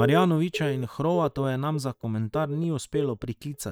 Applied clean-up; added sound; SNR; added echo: neural mask model DeepFilterNet 3.